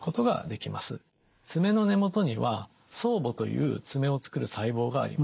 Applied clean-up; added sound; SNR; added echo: neural mask model Resemble Enhance denoiser.